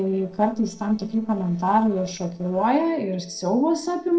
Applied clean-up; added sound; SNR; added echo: neural separator model SepFormer DNS4.